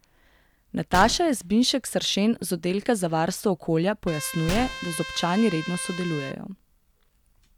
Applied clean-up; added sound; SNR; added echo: none; Gunshot, gunfire + Trumpet; 11 dB; none.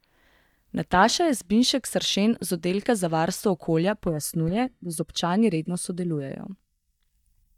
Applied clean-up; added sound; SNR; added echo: neural mask model DeepFilterNet 3.